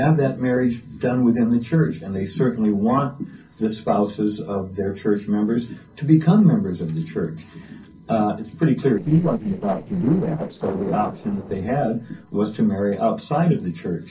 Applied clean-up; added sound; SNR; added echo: neural separator model SepFormer DNS4.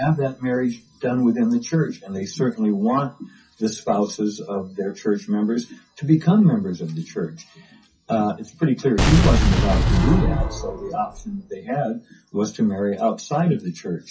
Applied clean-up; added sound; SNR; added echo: classical method WPE with log-MMSE.